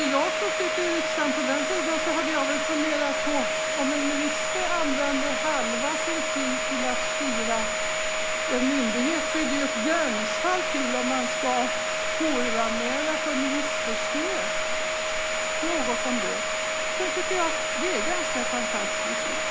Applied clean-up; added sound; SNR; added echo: none; Domestic sounds, home sounds; -3 dB; none.